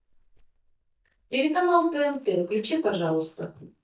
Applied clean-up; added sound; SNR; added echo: neural mask model DeepFilterNet 3.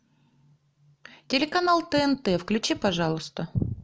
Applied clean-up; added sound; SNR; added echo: none; none; none; none.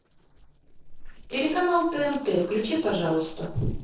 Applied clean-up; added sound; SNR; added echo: neural separator model SepFormer DNS4.